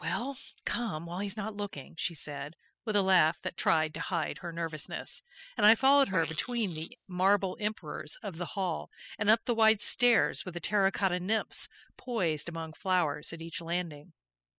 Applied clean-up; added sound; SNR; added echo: classical method spectral subtraction.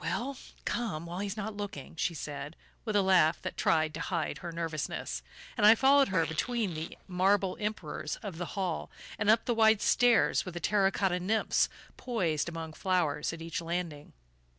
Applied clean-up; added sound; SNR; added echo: none; Fart; 14 dB; none.